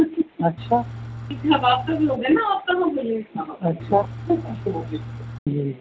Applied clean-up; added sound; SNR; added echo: none; Engine / Truck; 10 dB; none.